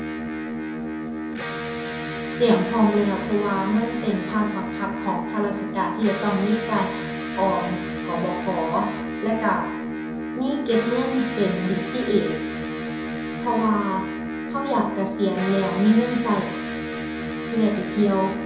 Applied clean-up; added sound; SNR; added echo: none; Electric guitar; 5 dB; reverberation time 2.6 s.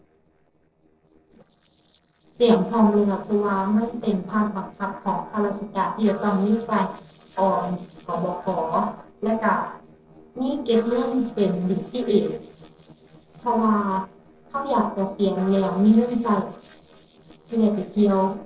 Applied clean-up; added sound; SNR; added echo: neural separator model SepFormer DNS4.